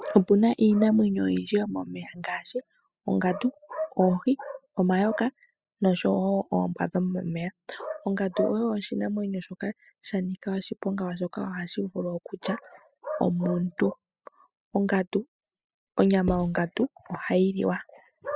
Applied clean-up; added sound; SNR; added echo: classical method spectral subtraction.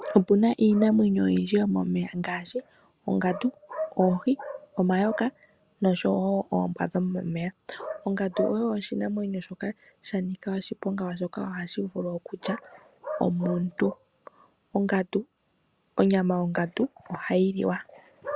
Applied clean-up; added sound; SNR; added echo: none; none; none; none.